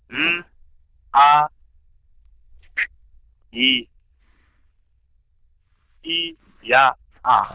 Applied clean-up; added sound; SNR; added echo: neural diffusion model UNIVERSE++.